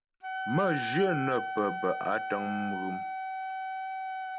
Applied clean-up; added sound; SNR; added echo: none; Wind instrument, woodwind instrument; 3 dB; none.